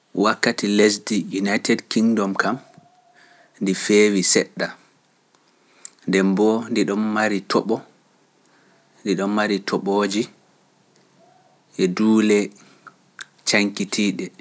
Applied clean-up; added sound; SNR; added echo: none; none; none; none.